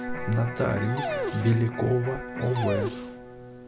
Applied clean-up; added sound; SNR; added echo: none; Electric guitar + Dog; 6 dB; none.